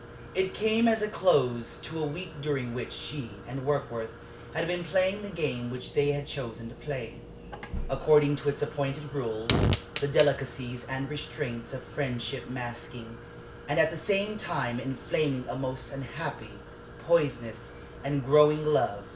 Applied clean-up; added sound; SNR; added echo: none; Fire; 8 dB; none.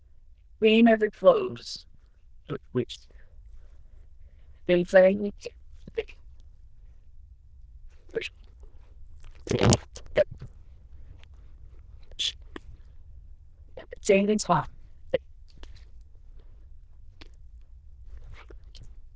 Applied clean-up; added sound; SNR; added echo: neural diffusion model UNIVERSE++.